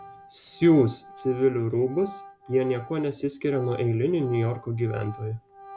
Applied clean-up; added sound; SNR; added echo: none; Organ; 19 dB; none.